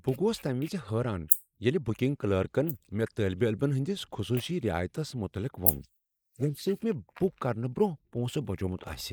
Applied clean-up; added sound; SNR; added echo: neural mask model Resemble Enhance denoiser.